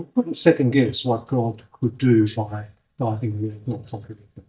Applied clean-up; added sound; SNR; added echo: neural mask model DeepFilterNet 3.